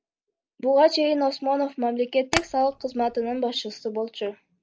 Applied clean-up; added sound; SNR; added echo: none; Tap; 8 dB; none.